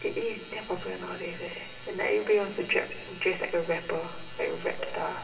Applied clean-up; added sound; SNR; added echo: none; none; none; reverberation time 1.9 s.